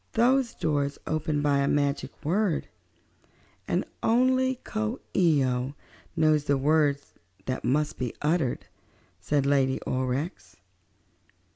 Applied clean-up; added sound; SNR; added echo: none; none; none; none.